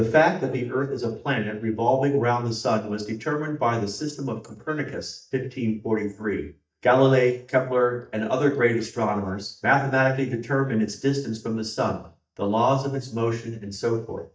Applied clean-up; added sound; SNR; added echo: neural mask model DeepFilterNet 3.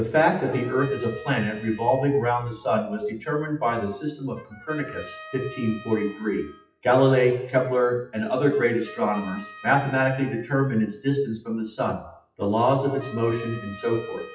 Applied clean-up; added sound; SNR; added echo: classical method WPE with log-MMSE.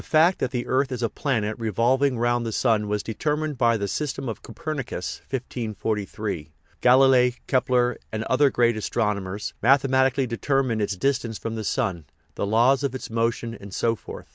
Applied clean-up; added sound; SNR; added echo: none; none; none; none.